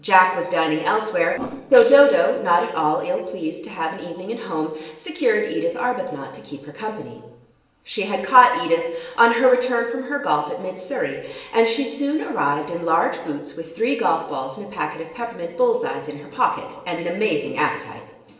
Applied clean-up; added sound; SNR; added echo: neural separator model SepFormer DNS4.